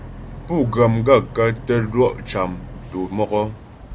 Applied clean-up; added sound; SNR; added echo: none; Boat, Water vehicle; 15 dB; none.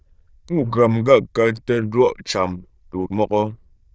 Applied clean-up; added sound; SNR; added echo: neural diffusion model UNIVERSE++.